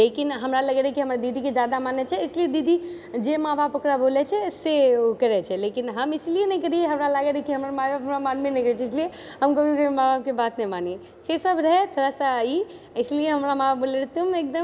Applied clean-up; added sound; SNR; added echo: none; none; none; none.